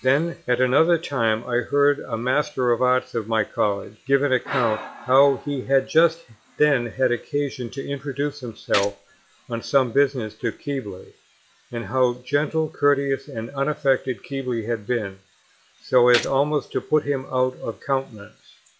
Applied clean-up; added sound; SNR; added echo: classical method log-MMSE.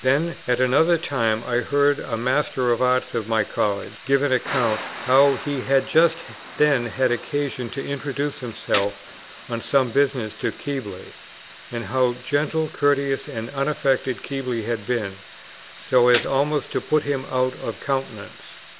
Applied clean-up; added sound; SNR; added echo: none; Gunshot, gunfire + Thunder / Rain; 14 dB; none.